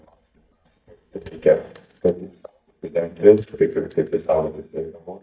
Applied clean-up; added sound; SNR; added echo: neural mask model DeepFilterNet 3.